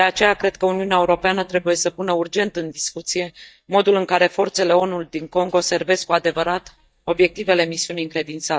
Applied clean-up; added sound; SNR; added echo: neural mask model DeepFilterNet 3.